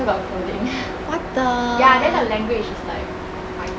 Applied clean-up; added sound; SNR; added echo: none; Truck; 9 dB; none.